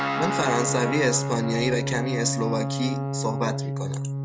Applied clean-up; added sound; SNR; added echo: none; Guitar; 1 dB; none.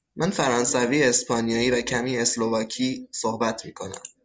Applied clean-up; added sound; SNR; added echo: none; none; none; none.